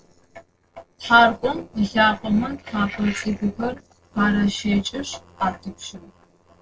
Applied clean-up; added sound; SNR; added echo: neural separator model SepFormer DNS4.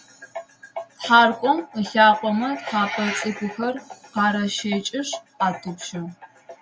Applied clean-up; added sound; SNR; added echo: none; none; none; none.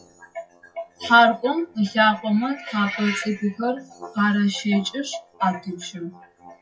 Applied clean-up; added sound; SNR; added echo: classical method WPE with log-MMSE.